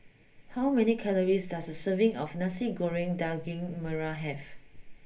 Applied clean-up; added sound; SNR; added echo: none; Thunder / Wind / Bird vocalization, bird call, bird song; 15 dB; reverberation time 0.3 s.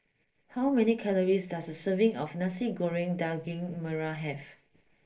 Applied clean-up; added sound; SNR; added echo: neural separator model SepFormer DNS4.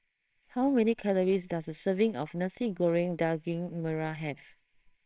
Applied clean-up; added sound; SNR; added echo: neural separator model SepFormer WHAMR!.